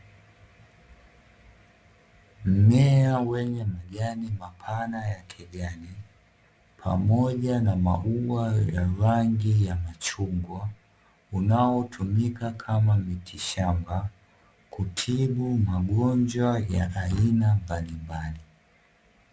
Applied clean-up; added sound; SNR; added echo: none; none; none; none.